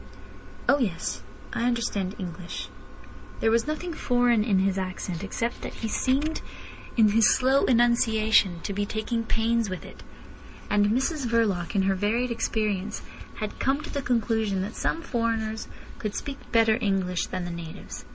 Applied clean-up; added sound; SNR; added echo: none; none; none; none.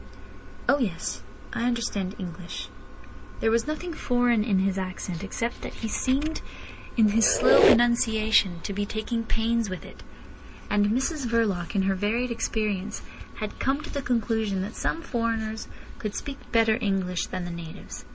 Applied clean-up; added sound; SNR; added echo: none; Squeak; 2 dB; none.